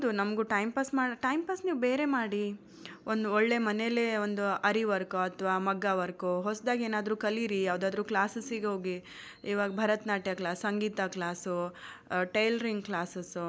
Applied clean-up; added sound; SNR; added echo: none; none; none; none.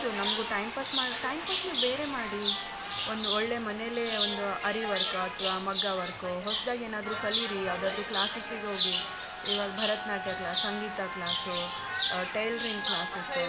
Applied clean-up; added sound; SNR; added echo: none; Chirp, tweet; -2 dB; reverberation time 0.9 s.